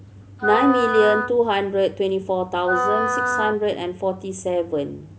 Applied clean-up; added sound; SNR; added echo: none; Wind instrument, woodwind instrument; 3 dB; none.